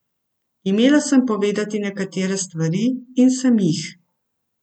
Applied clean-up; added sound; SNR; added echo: none; none; none; none.